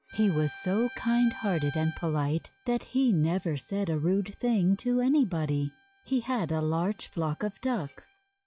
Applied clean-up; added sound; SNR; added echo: classical method log-MMSE.